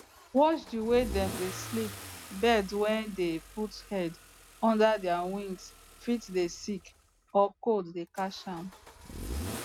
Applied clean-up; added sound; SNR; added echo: none; Engine starting / Accelerating, revving, vroom / Car; 13 dB; none.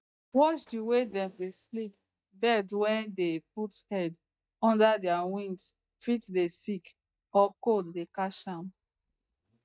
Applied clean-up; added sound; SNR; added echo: neural mask model DeepFilterNet 3.